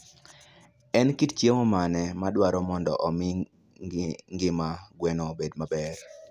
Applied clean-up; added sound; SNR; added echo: none; none; none; none.